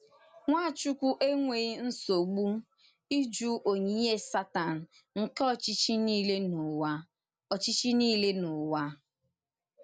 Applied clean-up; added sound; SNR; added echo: none; none; none; none.